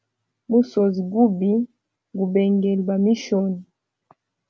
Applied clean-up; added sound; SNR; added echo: none; none; none; none.